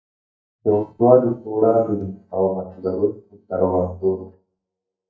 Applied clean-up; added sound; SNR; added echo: neural mask model DeepFilterNet 3.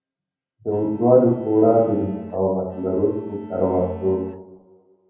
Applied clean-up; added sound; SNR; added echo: none; Bowed string instrument; 17 dB; reverberation time 0.9 s.